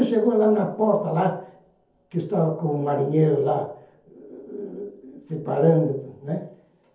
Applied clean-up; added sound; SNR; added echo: none; none; none; reverberation time 0.5 s.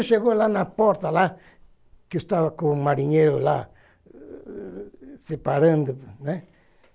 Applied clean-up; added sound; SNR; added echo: none; none; none; none.